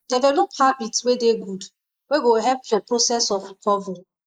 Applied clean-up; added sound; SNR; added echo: neural mask model Resemble Enhance denoiser.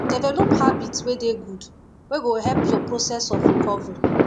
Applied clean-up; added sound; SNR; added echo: none; Fireworks; -3 dB; none.